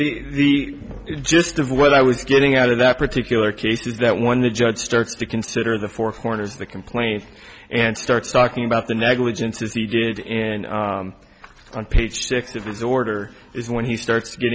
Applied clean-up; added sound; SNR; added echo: none; none; none; none.